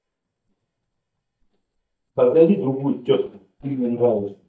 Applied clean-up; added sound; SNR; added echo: neural mask model DeepFilterNet 3.